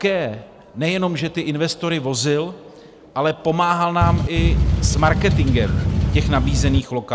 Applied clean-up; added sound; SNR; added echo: none; Boat, Water vehicle; -4 dB; none.